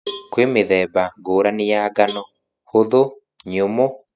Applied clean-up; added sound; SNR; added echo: classical method spectral subtraction.